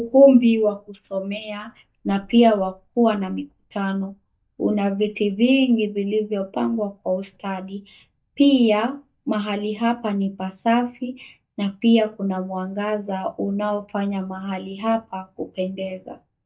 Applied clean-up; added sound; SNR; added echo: neural mask model DeepFilterNet 3.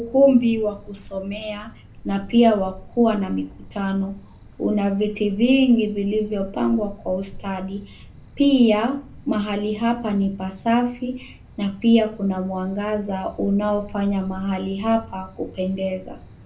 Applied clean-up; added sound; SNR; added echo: none; Cricket; 19 dB; reverberation time 0.3 s.